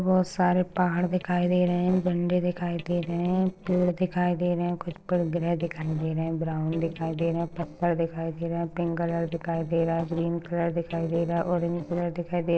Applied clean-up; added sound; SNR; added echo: neural separator model SepFormer DNS4.